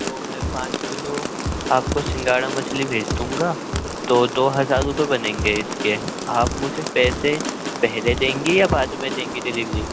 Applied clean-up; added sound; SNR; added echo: none; Rain + Drum kit; 4 dB; none.